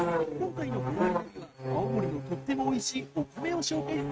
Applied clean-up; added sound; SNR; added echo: neural mask model RNNoise.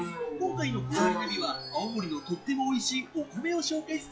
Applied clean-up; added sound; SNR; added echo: classical method log-MMSE.